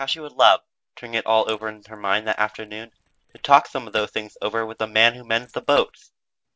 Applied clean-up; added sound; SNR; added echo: neural separator model SepFormer DNS4.